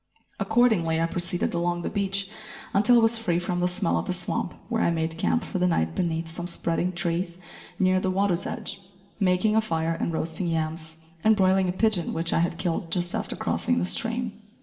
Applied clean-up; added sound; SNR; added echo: none; none; none; reverberation time 2.6 s.